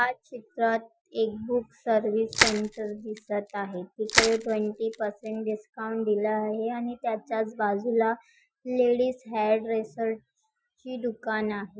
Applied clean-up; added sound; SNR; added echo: classical method Wiener filter.